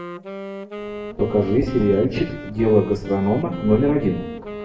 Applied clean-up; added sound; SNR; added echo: none; Wind instrument, woodwind instrument; 12 dB; reverberation time 0.8 s.